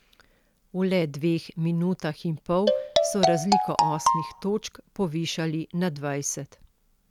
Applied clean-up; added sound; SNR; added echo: none; Marimba, xylophone; -4 dB; none.